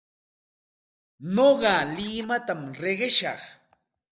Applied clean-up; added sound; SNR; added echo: neural mask model DeepFilterNet 3.